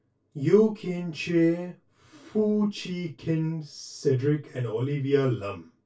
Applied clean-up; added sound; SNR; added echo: none; none; none; reverberation time 0.2 s.